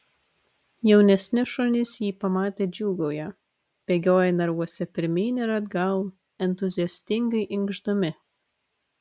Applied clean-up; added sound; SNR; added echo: none; none; none; none.